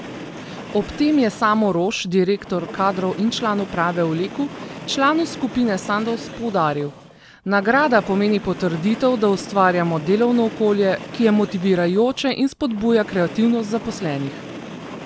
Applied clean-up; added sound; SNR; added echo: none; Train; 14 dB; none.